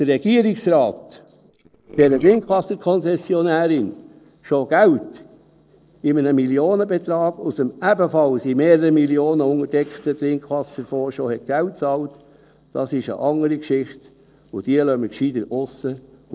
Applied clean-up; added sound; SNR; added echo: neural separator model SepFormer DNS4.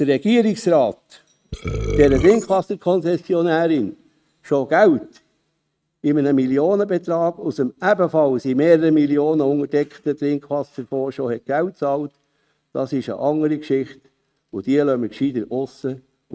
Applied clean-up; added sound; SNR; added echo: neural mask model RNNoise.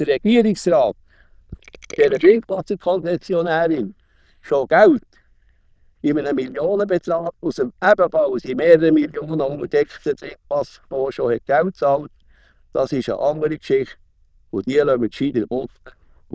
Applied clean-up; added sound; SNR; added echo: neural diffusion model UNIVERSE++.